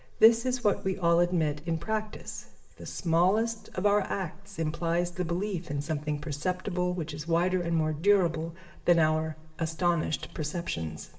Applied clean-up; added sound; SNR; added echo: none; none; none; reverberation time 0.6 s.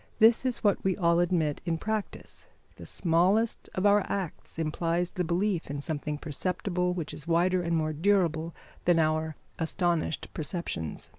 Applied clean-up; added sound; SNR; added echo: none; none; none; none.